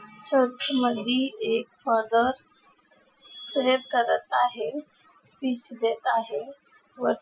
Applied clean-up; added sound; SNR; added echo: classical method Wiener filter.